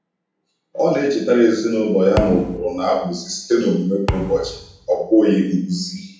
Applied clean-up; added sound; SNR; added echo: none; Thump, thud; 12 dB; reverberation time 0.6 s.